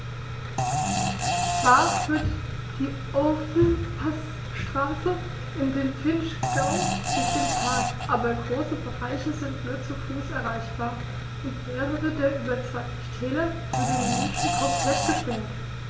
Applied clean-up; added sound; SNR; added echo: none; Fart; 0 dB; none.